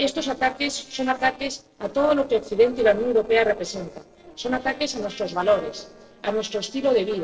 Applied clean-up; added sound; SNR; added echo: neural separator model SepFormer DNS4.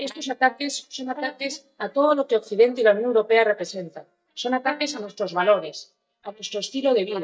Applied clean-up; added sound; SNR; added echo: neural mask model DeepFilterNet 3.